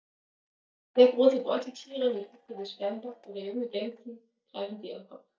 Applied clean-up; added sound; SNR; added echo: neural mask model DeepFilterNet 3.